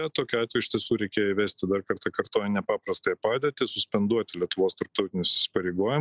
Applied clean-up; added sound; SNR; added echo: none; none; none; none.